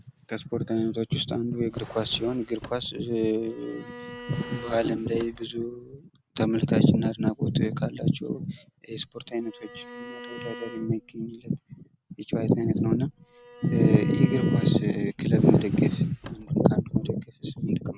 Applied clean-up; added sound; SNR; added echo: none; Drawer open or close + Bowed string instrument; 16 dB; none.